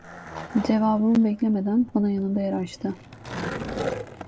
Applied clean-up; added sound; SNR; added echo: none; Skateboard; 11 dB; none.